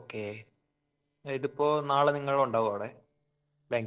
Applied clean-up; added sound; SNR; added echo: neural separator model SepFormer DNS4.